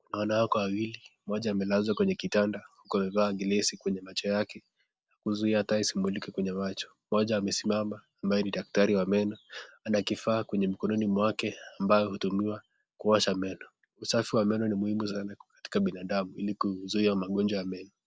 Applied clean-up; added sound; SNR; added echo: none; none; none; none.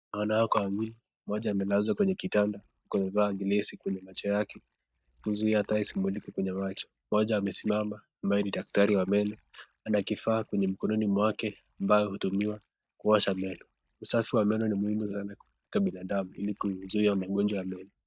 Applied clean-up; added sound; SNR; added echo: neural mask model DeepFilterNet 3.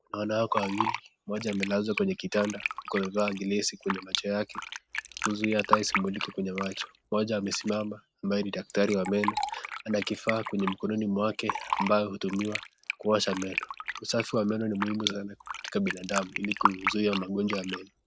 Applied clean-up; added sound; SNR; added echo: none; Fill (with liquid); 5 dB; none.